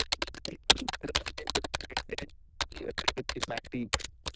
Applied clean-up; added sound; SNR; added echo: neural diffusion model UNIVERSE++.